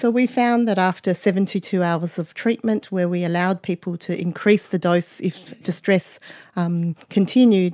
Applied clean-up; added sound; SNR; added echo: none; none; none; none.